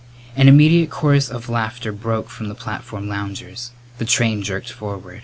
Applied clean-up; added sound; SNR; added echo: none; none; none; none.